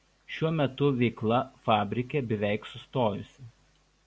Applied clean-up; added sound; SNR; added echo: none; none; none; none.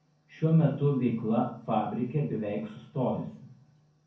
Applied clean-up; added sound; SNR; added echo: none; none; none; reverberation time 0.6 s.